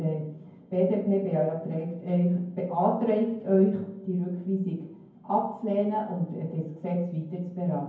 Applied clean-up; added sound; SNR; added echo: none; none; none; reverberation time 0.9 s.